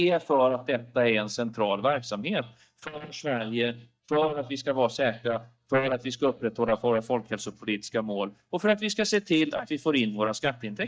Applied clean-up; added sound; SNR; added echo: neural mask model DeepFilterNet 3.